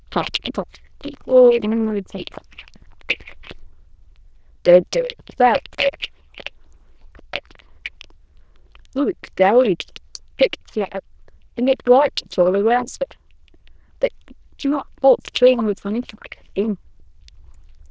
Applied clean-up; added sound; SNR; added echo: neural diffusion model UNIVERSE++.